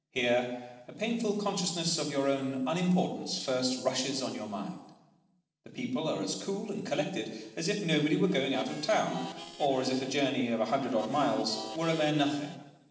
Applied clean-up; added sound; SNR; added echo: neural separator model SepFormer DNS4.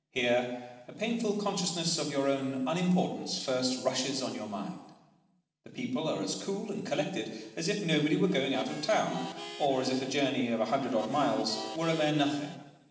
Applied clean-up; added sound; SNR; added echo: none; Harmonica; 14 dB; reverberation time 1.1 s.